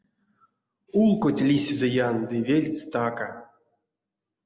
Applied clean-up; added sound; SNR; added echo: none; none; none; none.